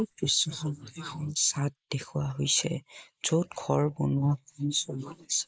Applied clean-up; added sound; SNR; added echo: neural mask model Resemble Enhance denoiser.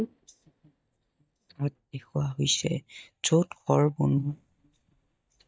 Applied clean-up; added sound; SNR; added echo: neural mask model DeepFilterNet 3.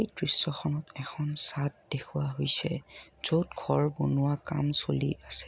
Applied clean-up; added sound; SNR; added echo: none; none; none; none.